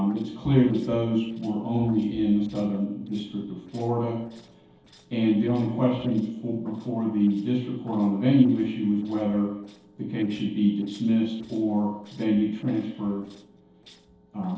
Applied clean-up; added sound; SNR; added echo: neural separator model SepFormer DNS4.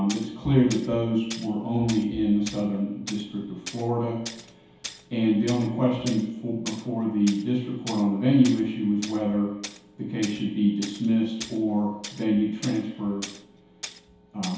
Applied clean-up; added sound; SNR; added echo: none; Tools; 17 dB; reverberation time 2.2 s.